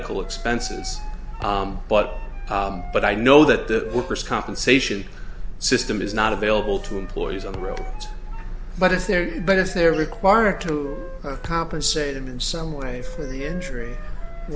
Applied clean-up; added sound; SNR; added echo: none; Thump, thud + Wind instrument, woodwind instrument; 19 dB; none.